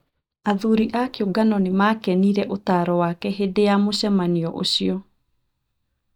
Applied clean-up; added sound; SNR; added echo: neural mask model DeepFilterNet 3.